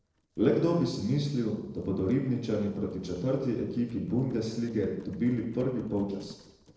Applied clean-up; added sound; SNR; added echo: neural separator model SepFormer DNS4.